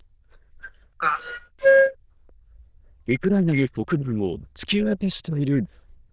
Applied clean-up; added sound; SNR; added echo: neural diffusion model UNIVERSE++.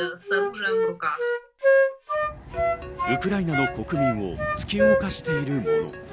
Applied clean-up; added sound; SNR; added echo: none; Wind instrument, woodwind instrument; -4 dB; none.